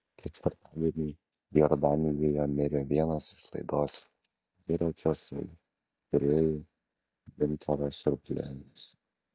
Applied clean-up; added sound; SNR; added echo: neural mask model DeepFilterNet 3.